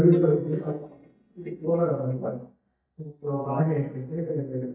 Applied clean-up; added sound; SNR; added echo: neural mask model DeepFilterNet 3.